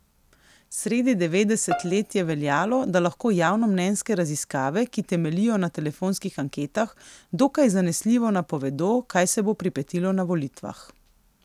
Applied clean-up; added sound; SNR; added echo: none; Bowed string instrument; 12 dB; none.